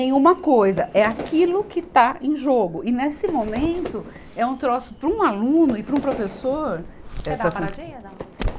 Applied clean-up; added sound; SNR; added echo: none; Fire / Fireworks; 17 dB; none.